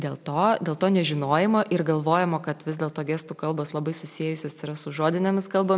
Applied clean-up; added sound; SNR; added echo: none; none; none; none.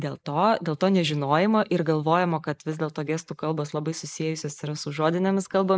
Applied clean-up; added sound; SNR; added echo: neural mask model Resemble Enhance denoiser.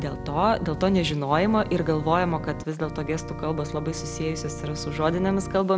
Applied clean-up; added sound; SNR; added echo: none; Organ; 9 dB; none.